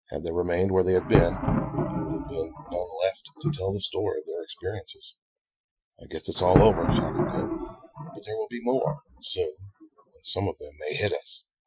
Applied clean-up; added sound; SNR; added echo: classical method Wiener filter.